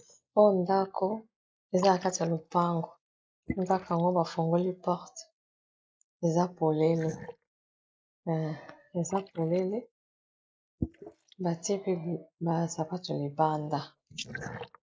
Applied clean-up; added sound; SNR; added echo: neural mask model Resemble Enhance denoiser.